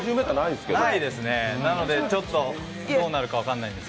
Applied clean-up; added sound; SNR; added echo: none; none; none; none.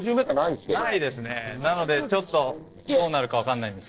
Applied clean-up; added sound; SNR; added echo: neural separator model SepFormer DNS4.